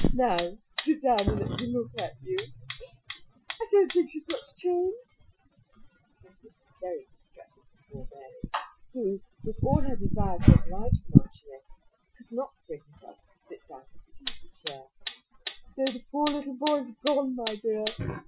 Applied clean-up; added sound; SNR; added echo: classical method Wiener filter.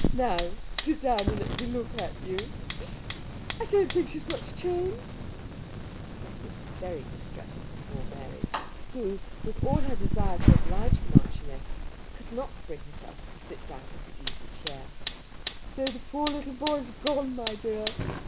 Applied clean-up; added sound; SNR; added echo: none; Fire; -5 dB; none.